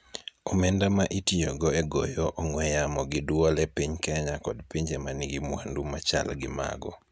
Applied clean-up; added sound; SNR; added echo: none; none; none; none.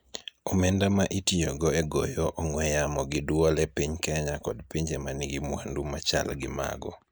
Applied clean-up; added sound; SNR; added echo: neural mask model Resemble Enhance denoiser.